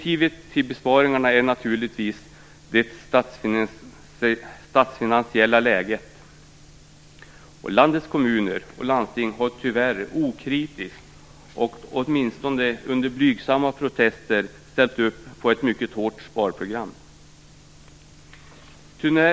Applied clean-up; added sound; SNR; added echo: none; none; none; none.